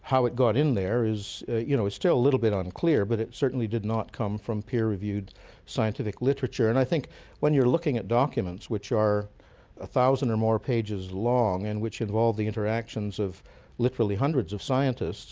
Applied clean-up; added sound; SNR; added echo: none; none; none; none.